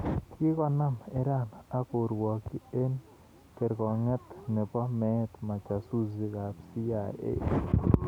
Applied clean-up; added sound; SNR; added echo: none; none; none; none.